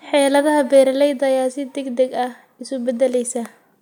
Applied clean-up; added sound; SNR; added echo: none; none; none; none.